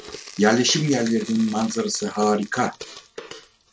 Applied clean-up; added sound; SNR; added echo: none; Frying (food); 17 dB; none.